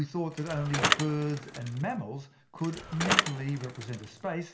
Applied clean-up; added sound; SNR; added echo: none; Bicycle; 0 dB; reverberation time 0.4 s.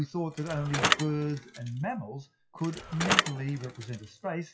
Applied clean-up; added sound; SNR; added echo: classical method WPE with log-MMSE.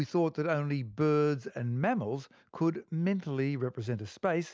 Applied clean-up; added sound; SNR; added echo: none; none; none; none.